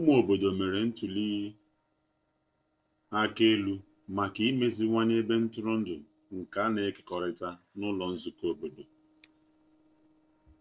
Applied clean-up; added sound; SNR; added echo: neural separator model SepFormer DNS4.